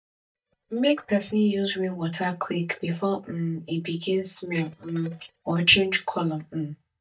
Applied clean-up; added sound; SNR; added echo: neural mask model DeepFilterNet 3.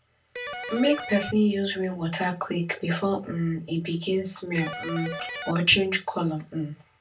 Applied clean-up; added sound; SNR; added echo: none; Electric guitar; 8 dB; reverberation time 0.2 s.